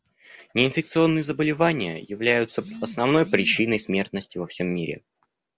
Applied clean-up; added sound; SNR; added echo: none; none; none; none.